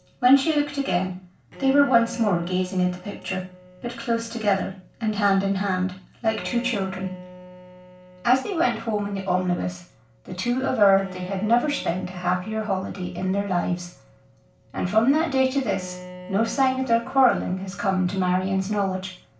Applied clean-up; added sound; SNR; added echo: none; Bowed string instrument; 19 dB; reverberation time 0.4 s.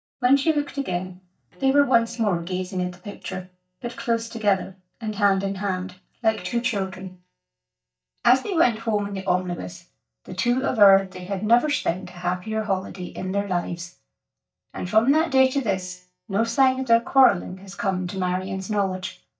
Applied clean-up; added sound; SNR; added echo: neural mask model DeepFilterNet 3.